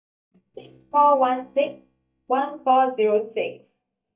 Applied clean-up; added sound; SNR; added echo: neural mask model DeepFilterNet 3.